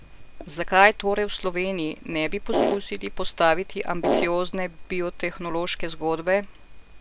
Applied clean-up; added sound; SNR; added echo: none; Fart; -2 dB; none.